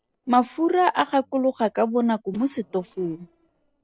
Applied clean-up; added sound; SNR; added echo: neural separator model SepFormer DNS4.